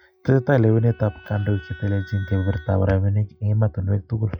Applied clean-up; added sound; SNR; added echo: classical method log-MMSE.